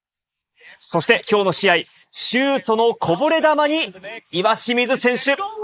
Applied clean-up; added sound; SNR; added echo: neural mask model Resemble Enhance denoiser.